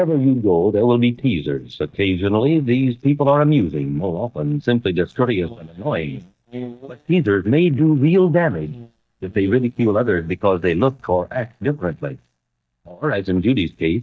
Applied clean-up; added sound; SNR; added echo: neural mask model DeepFilterNet 3.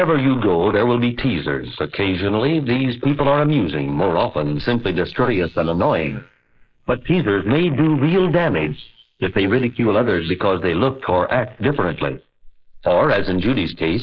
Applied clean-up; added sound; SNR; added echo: neural mask model Resemble Enhance denoiser.